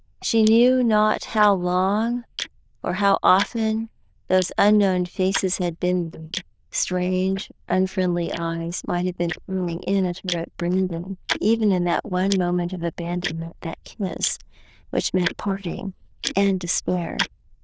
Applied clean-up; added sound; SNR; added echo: neural diffusion model UNIVERSE++.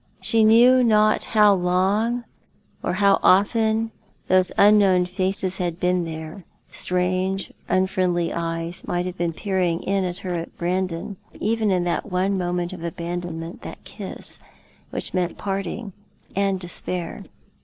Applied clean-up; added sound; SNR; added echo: neural separator model SepFormer DNS4.